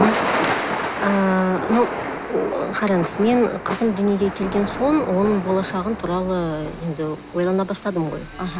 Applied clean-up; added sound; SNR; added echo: none; Thunder / Rain; 6 dB; none.